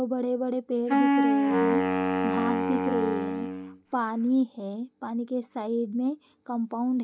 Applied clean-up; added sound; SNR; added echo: none; Wind instrument, woodwind instrument; -4 dB; none.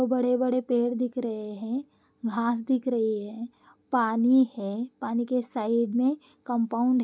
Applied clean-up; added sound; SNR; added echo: none; none; none; none.